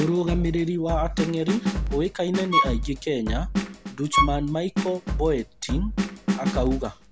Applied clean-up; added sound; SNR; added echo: none; Drum kit + Bowed string instrument; 0 dB; none.